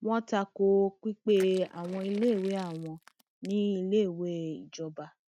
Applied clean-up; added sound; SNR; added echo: neural mask model RNNoise.